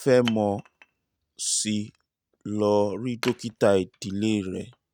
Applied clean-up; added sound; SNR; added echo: neural mask model RNNoise.